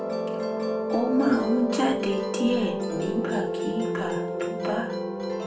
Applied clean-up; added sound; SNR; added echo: none; Musical instrument; 0 dB; reverberation time 0.3 s.